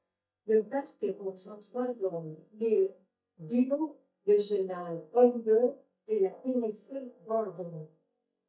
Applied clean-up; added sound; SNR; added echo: neural mask model DeepFilterNet 3.